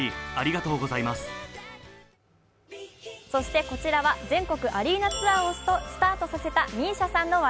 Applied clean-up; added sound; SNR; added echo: none; none; none; none.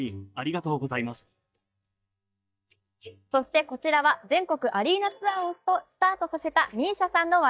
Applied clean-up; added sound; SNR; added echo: neural mask model DeepFilterNet 3.